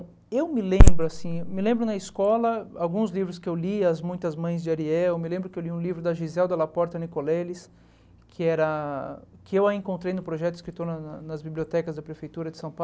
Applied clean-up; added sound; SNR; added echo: none; none; none; none.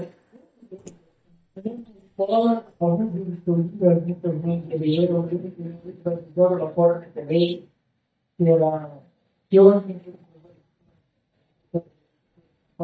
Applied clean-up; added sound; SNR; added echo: neural mask model DeepFilterNet 3.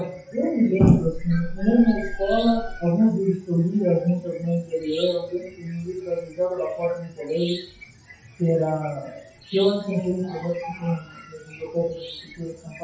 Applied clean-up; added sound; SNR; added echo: classical method WPE with log-MMSE.